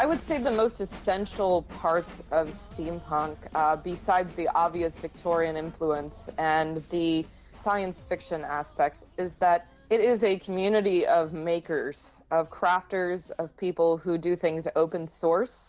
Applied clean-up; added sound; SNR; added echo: none; none; none; none.